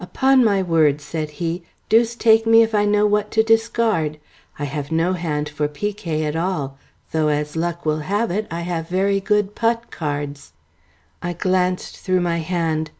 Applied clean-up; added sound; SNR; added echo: none; none; none; none.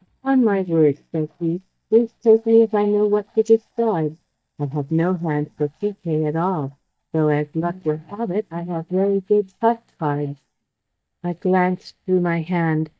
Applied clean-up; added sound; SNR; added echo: neural mask model DeepFilterNet 3.